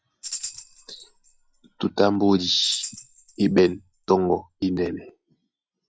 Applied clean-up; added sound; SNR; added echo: classical method log-MMSE.